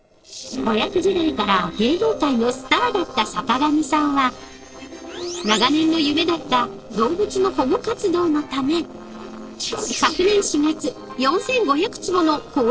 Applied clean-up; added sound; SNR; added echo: neural separator model SepFormer DNS4.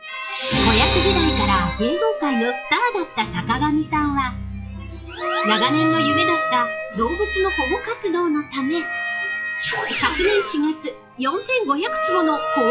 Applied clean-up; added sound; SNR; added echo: classical method log-MMSE.